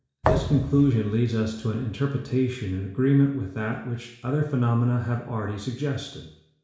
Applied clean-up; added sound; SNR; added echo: none; Thump, thud; 3 dB; reverberation time 0.7 s.